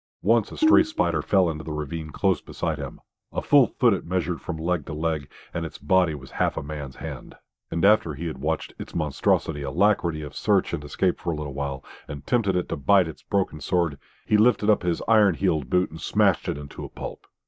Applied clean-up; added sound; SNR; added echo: neural mask model DeepFilterNet 3.